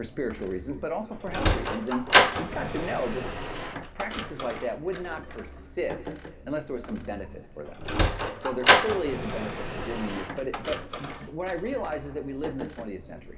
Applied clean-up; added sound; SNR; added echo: none; Sliding door; -4 dB; reverberation time 2.2 s.